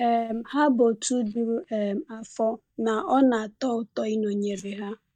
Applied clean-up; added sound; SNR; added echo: neural mask model DeepFilterNet 3.